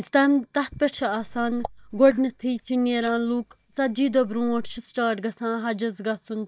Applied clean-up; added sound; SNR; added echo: neural mask model DeepFilterNet 3.